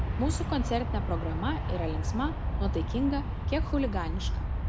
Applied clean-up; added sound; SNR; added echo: none; Aircraft; -3 dB; none.